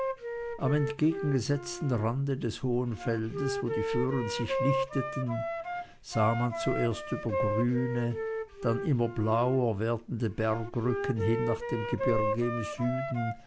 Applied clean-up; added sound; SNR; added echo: none; Wind instrument, woodwind instrument; 5 dB; none.